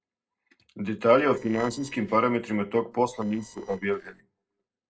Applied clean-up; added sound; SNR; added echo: neural separator model SepFormer DNS4.